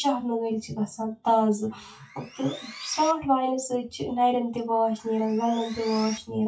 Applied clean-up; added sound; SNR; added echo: classical method WPE with log-MMSE.